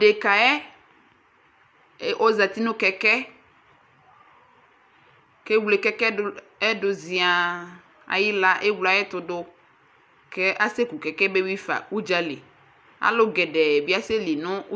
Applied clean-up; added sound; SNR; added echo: none; none; none; none.